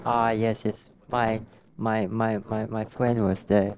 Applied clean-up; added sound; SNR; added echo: neural separator model SepFormer DNS4.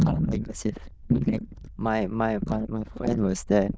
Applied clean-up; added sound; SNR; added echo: neural diffusion model UNIVERSE++.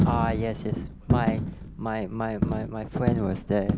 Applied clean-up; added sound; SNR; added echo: none; Coin (dropping); -1 dB; none.